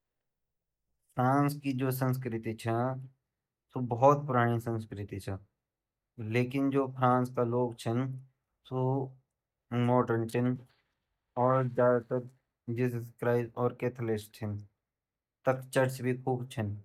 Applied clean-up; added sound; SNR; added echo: neural mask model DeepFilterNet 3.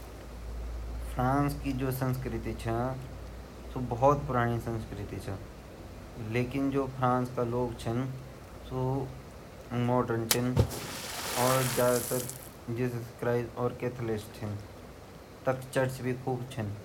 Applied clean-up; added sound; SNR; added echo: none; Splash, splatter; 9 dB; none.